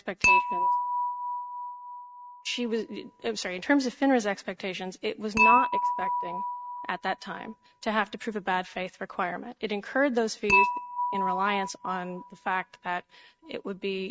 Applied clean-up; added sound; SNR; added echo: neural mask model RNNoise.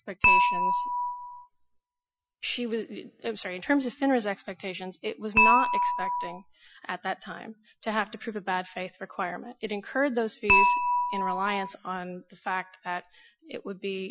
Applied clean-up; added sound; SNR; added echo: classical method Wiener filter.